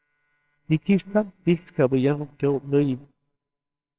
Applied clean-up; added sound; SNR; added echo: neural separator model SepFormer WHAMR!.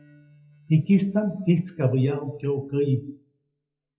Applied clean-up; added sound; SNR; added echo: classical method WPE with log-MMSE.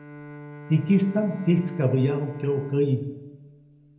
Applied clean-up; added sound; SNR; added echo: none; Bowed string instrument; 16 dB; reverberation time 0.8 s.